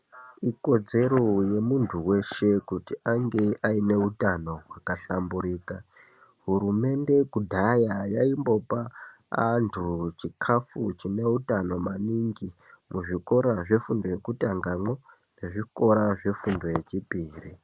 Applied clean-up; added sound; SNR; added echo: none; none; none; none.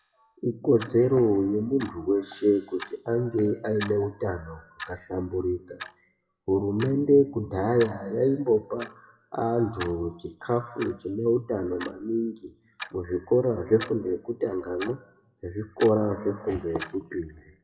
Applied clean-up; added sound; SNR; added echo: classical method WPE with log-MMSE.